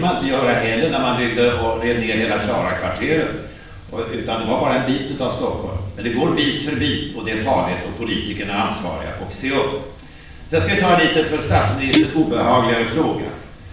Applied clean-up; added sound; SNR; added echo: none; Guitar; 3 dB; reverberation time 0.6 s.